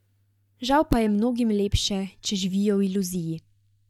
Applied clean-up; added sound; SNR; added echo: neural mask model DeepFilterNet 3.